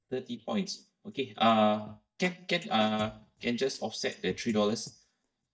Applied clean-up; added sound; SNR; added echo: neural mask model DeepFilterNet 3.